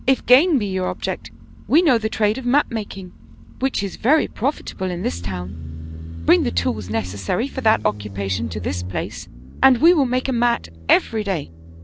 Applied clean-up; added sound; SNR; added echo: none; Motorcycle; 12 dB; none.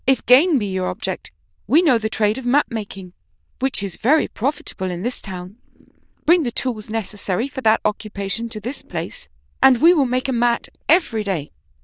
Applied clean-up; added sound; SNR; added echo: neural diffusion model UNIVERSE++.